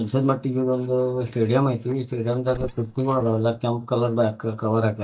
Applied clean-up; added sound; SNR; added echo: neural mask model DeepFilterNet 3.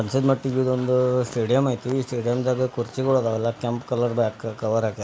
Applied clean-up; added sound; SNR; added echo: none; none; none; none.